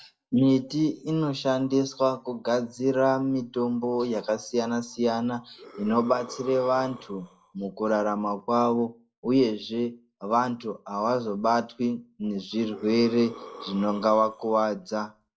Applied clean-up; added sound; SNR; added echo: neural separator model SepFormer DNS4.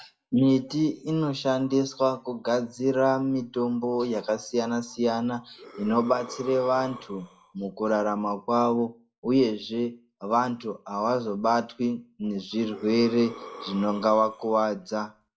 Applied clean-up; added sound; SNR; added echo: none; Breathing; 18 dB; reverberation time 0.2 s.